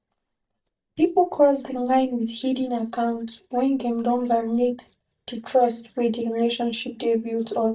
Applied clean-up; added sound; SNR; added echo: neural mask model DeepFilterNet 3.